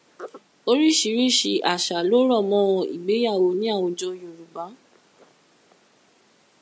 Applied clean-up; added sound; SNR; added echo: none; none; none; none.